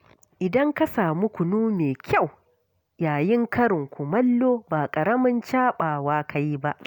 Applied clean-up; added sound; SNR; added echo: none; none; none; none.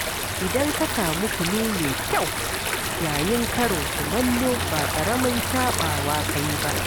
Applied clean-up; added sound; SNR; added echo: none; Stream; 0 dB; none.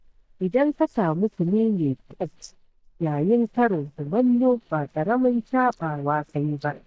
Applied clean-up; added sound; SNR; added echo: neural mask model DeepFilterNet 3.